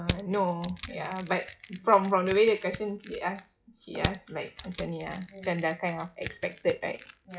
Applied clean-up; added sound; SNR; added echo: classical method WPE with log-MMSE.